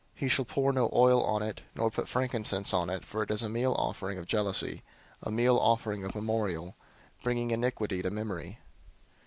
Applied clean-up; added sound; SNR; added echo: none; none; none; none.